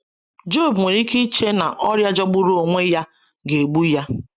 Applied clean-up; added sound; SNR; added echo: none; none; none; none.